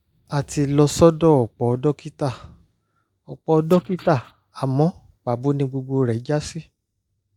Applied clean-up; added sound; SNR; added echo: neural mask model DeepFilterNet 3.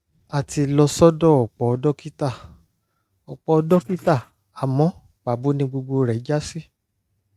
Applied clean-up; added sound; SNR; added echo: neural mask model RNNoise.